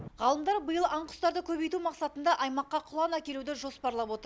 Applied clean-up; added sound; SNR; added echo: none; none; none; none.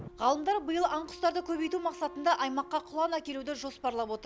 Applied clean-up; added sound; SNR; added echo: none; Wind instrument, woodwind instrument; 19 dB; none.